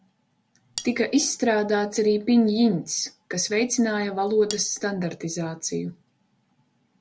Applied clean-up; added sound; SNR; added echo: none; Cutlery, silverware; 13 dB; none.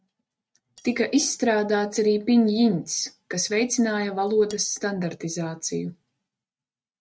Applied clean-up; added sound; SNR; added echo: neural mask model RNNoise.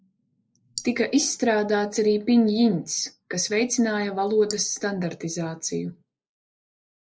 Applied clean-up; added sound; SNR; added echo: neural mask model Resemble Enhance denoiser.